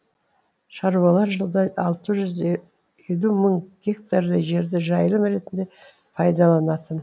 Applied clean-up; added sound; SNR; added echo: none; none; none; none.